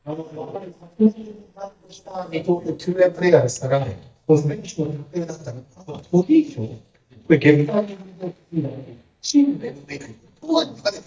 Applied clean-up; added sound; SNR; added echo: neural mask model DeepFilterNet 3.